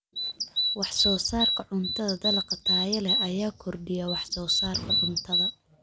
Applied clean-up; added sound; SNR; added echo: none; Bird vocalization, bird call, bird song; -3 dB; none.